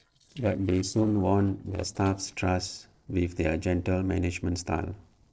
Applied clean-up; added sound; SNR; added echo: neural separator model SepFormer DNS4.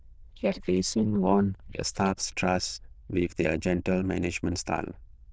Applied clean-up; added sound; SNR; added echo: neural diffusion model UNIVERSE++.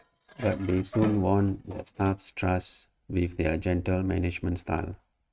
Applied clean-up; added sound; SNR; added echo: neural mask model RNNoise.